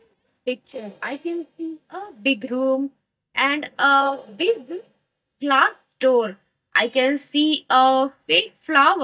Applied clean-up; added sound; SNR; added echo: neural mask model DeepFilterNet 3.